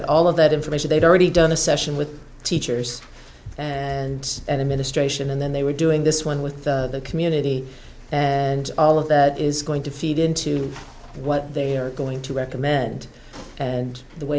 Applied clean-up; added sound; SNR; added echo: none; none; none; none.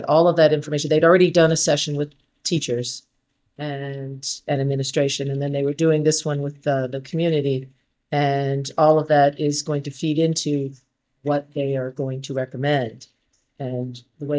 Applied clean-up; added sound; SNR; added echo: neural mask model DeepFilterNet 3.